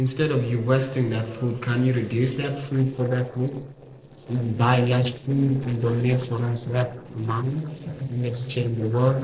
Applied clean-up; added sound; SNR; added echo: neural separator model SepFormer DNS4.